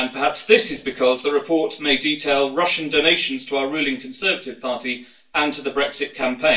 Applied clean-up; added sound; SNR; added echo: none; none; none; reverberation time 0.3 s.